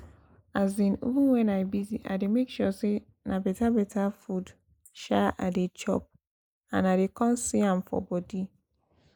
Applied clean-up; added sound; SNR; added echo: neural mask model Resemble Enhance denoiser.